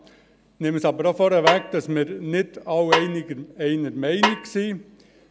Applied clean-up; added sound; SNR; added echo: none; Snare drum; 3 dB; none.